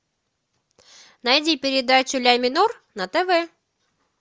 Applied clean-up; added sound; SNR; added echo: none; none; none; none.